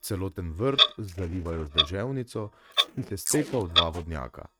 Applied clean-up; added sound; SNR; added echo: neural mask model RNNoise.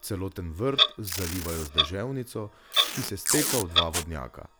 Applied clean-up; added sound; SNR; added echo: none; Clock + Packing tape, duct tape; -3 dB; none.